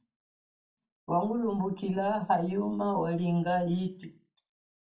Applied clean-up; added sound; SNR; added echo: none; none; none; reverberation time 0.3 s.